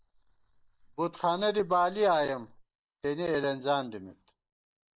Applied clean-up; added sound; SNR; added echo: neural mask model Resemble Enhance denoiser.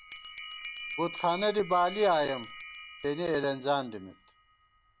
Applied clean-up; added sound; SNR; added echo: none; Bell; 13 dB; none.